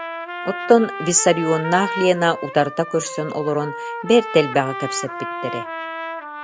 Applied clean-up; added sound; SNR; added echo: none; Trumpet; 9 dB; none.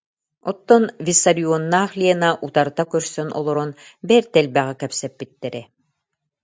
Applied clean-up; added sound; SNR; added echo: none; none; none; none.